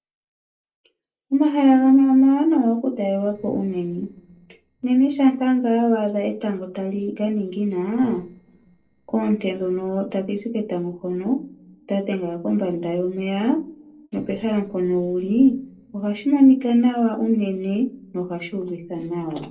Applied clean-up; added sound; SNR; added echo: neural separator model SepFormer DNS4.